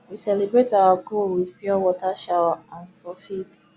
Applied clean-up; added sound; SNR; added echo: none; none; none; none.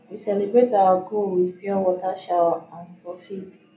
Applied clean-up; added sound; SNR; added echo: none; none; none; reverberation time 0.3 s.